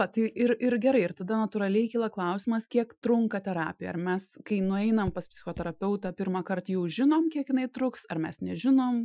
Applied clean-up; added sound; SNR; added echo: classical method Wiener filter.